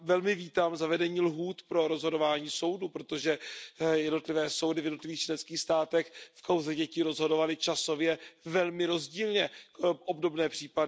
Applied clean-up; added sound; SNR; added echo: none; none; none; none.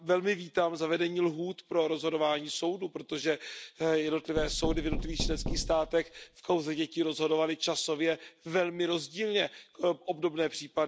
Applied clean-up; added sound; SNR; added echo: none; Knock; 5 dB; none.